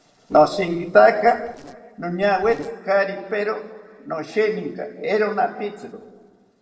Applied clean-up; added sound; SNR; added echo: neural separator model SepFormer DNS4.